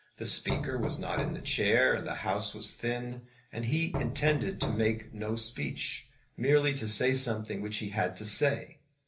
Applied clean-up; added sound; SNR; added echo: none; Knock; 8 dB; reverberation time 0.3 s.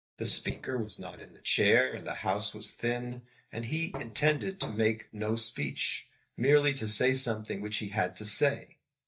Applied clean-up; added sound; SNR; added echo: neural mask model DeepFilterNet 3.